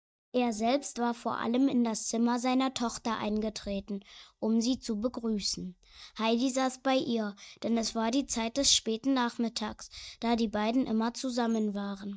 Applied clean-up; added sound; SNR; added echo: neural mask model DeepFilterNet 3.